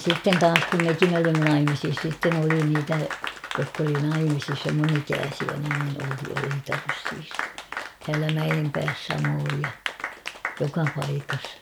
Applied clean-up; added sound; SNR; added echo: none; Applause; 7 dB; none.